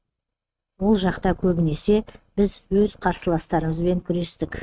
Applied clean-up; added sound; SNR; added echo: neural mask model RNNoise.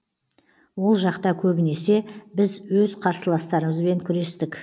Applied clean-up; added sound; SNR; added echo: none; none; none; none.